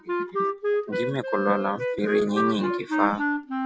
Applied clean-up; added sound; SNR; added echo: none; Wind instrument, woodwind instrument; -1 dB; none.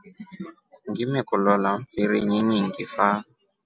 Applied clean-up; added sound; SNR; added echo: none; none; none; none.